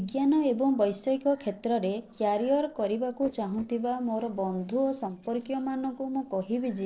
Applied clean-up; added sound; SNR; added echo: neural separator model SepFormer DNS4.